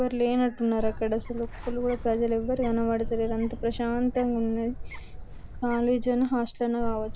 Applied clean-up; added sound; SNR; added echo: none; Bird; 8 dB; none.